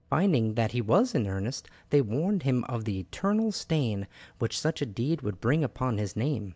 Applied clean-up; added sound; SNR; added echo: none; none; none; none.